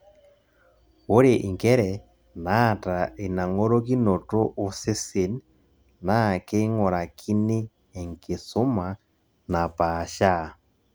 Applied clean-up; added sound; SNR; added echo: none; none; none; none.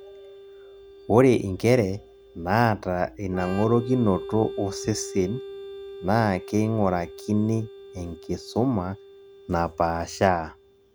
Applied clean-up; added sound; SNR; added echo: none; Organ; 16 dB; none.